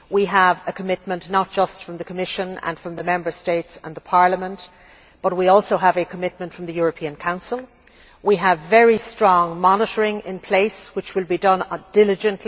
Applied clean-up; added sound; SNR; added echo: none; none; none; none.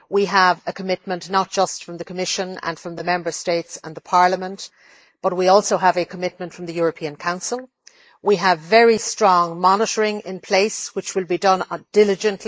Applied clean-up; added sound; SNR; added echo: neural mask model Resemble Enhance denoiser.